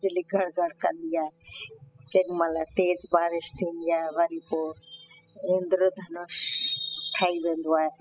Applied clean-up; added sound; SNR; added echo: classical method spectral subtraction.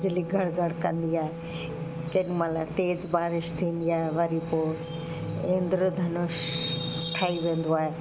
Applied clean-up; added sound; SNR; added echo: none; Wind instrument, woodwind instrument; 9 dB; none.